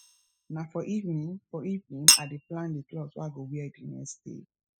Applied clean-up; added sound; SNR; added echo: classical method spectral subtraction.